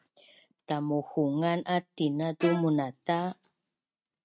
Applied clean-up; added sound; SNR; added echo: neural mask model RNNoise.